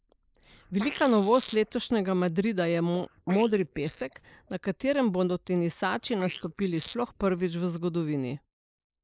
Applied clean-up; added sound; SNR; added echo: neural mask model Resemble Enhance denoiser.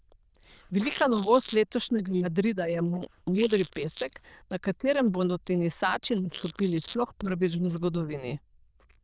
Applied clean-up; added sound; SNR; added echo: neural diffusion model UNIVERSE++.